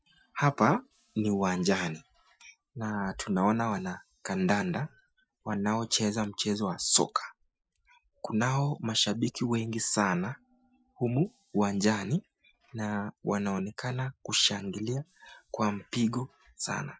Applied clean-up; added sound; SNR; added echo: classical method Wiener filter.